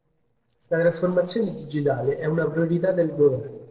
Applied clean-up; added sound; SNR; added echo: neural separator model SepFormer DNS4.